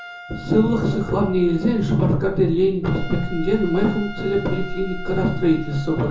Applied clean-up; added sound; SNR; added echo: none; Trumpet; 18 dB; reverberation time 0.6 s.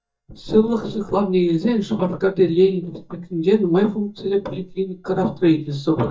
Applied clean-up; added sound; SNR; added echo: neural mask model DeepFilterNet 3.